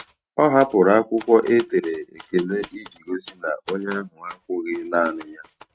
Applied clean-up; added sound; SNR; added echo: neural mask model RNNoise.